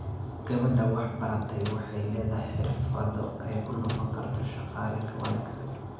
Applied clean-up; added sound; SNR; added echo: none; Microwave oven; 17 dB; reverberation time 0.9 s.